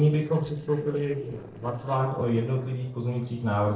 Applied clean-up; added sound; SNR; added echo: neural separator model SepFormer DNS4.